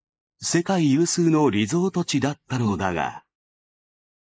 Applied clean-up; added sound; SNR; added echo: neural mask model Resemble Enhance denoiser.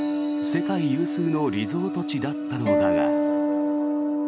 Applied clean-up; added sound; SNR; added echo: none; Acoustic guitar; -4 dB; none.